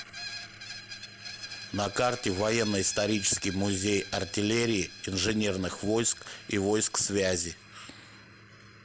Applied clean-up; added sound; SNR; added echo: none; Screech; 14 dB; none.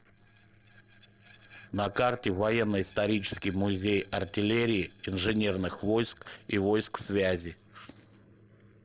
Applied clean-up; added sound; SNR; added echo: neural separator model SepFormer DNS4.